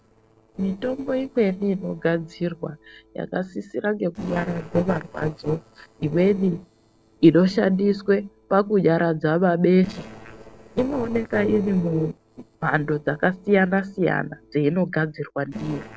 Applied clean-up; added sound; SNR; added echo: neural separator model SepFormer DNS4.